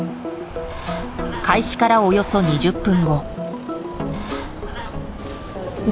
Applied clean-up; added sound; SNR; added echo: none; Bird; 10 dB; none.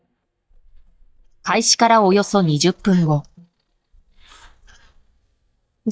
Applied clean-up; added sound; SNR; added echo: neural mask model DeepFilterNet 3.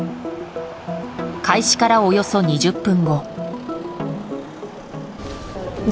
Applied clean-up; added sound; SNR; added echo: none; none; none; none.